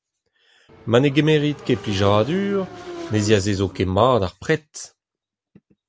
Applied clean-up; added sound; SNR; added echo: none; Motorcycle / Engine; 15 dB; none.